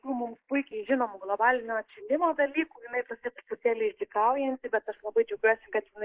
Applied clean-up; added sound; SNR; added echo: neural mask model Resemble Enhance denoiser.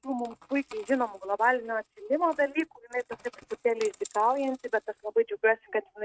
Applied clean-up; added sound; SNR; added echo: neural mask model RNNoise.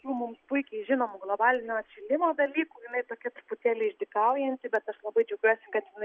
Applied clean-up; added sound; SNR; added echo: none; none; none; none.